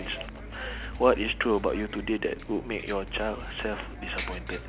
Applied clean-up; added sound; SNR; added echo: none; Bus; 9 dB; none.